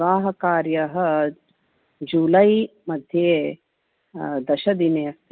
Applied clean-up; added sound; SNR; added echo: none; none; none; none.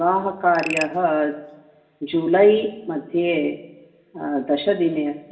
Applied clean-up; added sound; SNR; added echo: none; Frog; 14 dB; reverberation time 0.8 s.